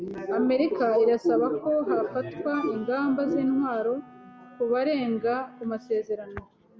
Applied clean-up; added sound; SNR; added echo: none; Wind instrument, woodwind instrument; 20 dB; none.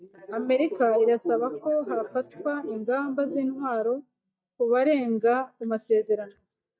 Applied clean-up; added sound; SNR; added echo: neural mask model DeepFilterNet 3.